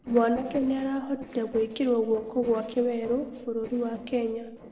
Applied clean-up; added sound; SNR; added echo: neural separator model SepFormer DNS4.